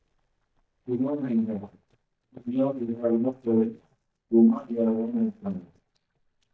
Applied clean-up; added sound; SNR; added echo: neural mask model DeepFilterNet 3.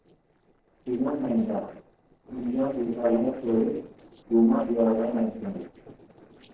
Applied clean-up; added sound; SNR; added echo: neural separator model SepFormer DNS4.